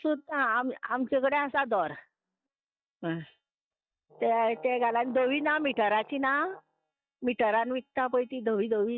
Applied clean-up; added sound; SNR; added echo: neural mask model DeepFilterNet 3.